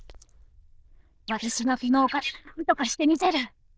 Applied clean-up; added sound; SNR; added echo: neural diffusion model UNIVERSE++.